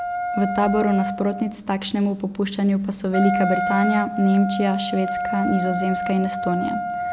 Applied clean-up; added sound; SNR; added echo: none; Wind instrument, woodwind instrument; 4 dB; none.